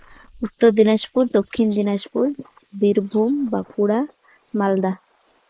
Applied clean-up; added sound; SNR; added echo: neural mask model Resemble Enhance denoiser.